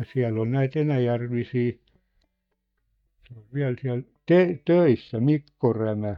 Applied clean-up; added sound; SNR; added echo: neural mask model DeepFilterNet 3.